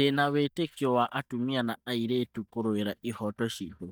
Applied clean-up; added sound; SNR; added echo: neural mask model DeepFilterNet 3.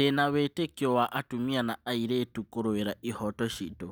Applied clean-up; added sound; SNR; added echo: none; none; none; none.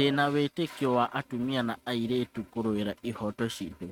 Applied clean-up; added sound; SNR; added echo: neural mask model RNNoise.